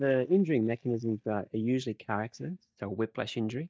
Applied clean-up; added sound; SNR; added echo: neural mask model DeepFilterNet 3.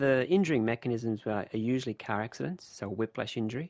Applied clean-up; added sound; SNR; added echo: none; none; none; none.